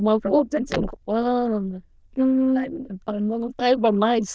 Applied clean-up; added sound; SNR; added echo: neural diffusion model UNIVERSE++.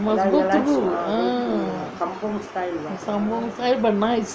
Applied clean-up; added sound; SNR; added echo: none; none; none; none.